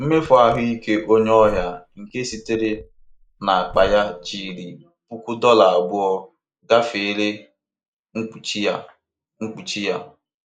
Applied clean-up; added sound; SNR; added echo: neural mask model Resemble Enhance denoiser.